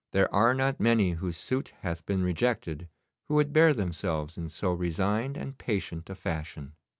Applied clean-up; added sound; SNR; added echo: none; none; none; none.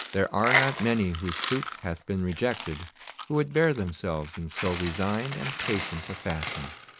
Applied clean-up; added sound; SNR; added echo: none; Coin (dropping); 6 dB; none.